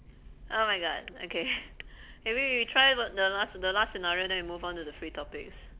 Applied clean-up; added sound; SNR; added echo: none; Accelerating, revving, vroom; 19 dB; none.